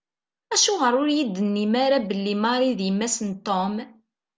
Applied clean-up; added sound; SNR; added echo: none; none; none; none.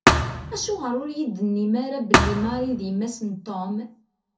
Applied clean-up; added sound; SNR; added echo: none; Thump, thud; -3 dB; reverberation time 0.3 s.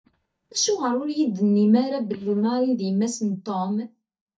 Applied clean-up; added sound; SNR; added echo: neural mask model DeepFilterNet 3.